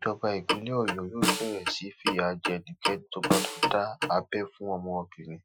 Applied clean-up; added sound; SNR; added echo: classical method Wiener filter.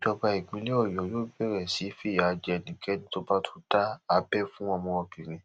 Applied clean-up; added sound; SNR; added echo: none; none; none; none.